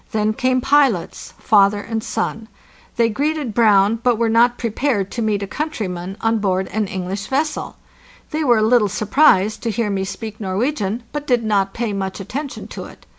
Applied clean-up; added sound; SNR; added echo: none; none; none; none.